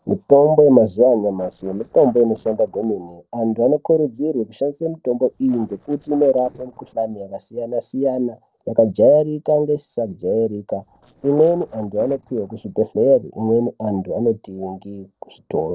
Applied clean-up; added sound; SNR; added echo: neural separator model SepFormer DNS4.